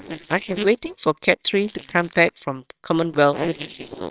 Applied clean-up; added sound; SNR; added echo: neural separator model SepFormer WHAMR!.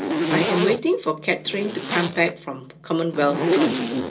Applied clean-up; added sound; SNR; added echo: none; Zipper (clothing); 1 dB; reverberation time 0.2 s.